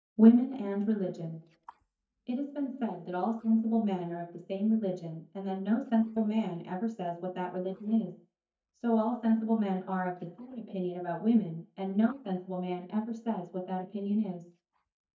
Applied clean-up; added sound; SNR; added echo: neural mask model DeepFilterNet 3.